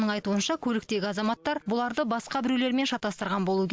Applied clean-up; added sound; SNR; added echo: none; none; none; none.